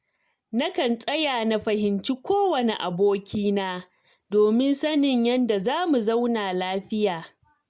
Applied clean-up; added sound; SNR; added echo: none; none; none; none.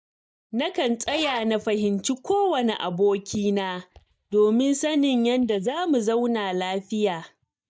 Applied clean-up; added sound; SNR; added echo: neural mask model DeepFilterNet 3.